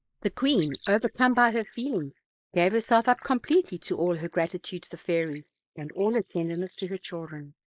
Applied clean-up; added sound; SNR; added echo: neural mask model Resemble Enhance denoiser.